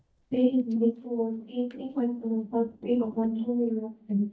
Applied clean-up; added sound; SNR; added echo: neural mask model DeepFilterNet 3.